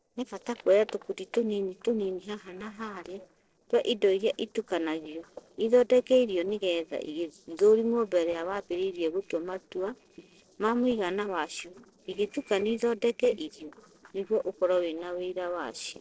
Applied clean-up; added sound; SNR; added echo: neural separator model SepFormer DNS4.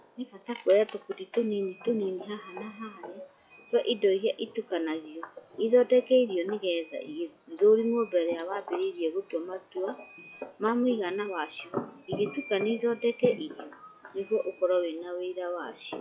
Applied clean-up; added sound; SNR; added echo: classical method log-MMSE.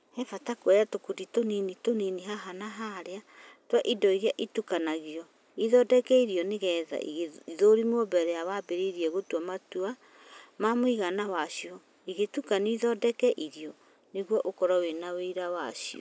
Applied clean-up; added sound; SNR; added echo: none; none; none; none.